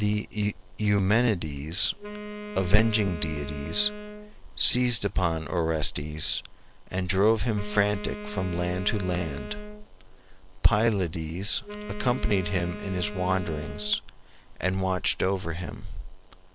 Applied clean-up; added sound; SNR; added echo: none; Wind instrument, woodwind instrument; 12 dB; none.